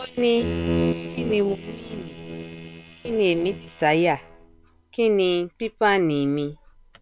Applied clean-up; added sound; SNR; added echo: neural separator model SepFormer WHAM!.